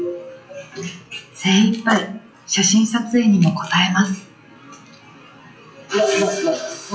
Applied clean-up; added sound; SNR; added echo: classical method WPE with log-MMSE.